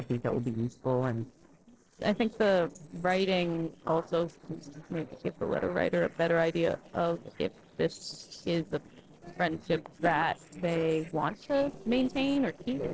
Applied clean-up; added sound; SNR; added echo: neural separator model SepFormer DNS4.